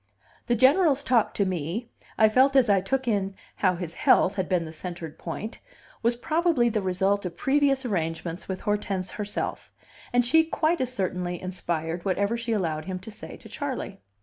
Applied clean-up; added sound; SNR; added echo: none; none; none; none.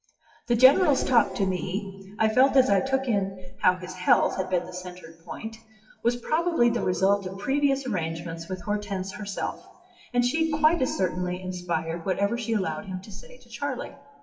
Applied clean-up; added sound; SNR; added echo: classical method WPE with log-MMSE.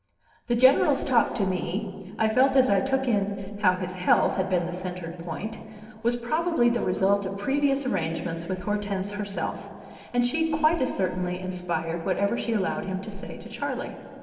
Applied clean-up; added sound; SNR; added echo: neural separator model SepFormer DNS4.